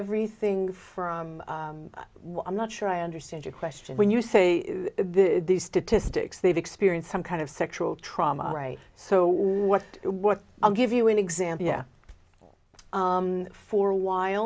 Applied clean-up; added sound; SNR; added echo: none; none; none; none.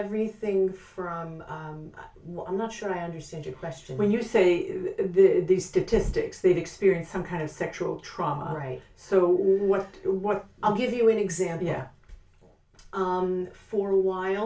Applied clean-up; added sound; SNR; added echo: none; none; none; reverberation time 0.3 s.